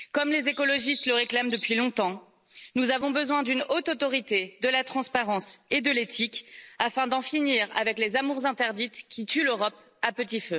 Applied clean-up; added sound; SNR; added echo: none; Bird vocalization, bird call, bird song; 10 dB; none.